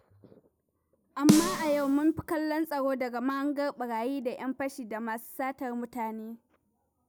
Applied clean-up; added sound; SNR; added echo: none; Snare drum; 1 dB; none.